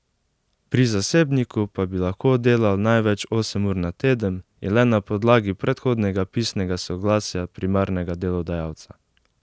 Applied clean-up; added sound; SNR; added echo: none; none; none; none.